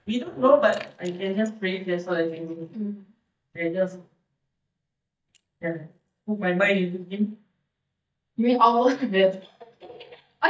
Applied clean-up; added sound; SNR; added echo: neural mask model DeepFilterNet 3.